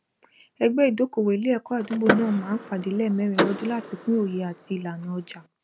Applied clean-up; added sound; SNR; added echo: none; Door / Car; 5 dB; none.